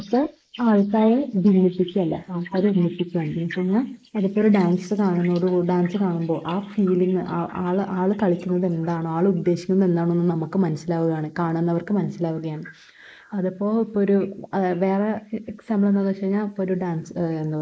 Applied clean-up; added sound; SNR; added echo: neural mask model Resemble Enhance denoiser.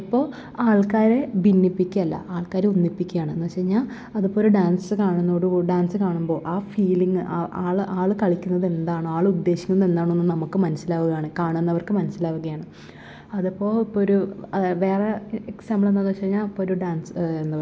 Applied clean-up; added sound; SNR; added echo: none; none; none; none.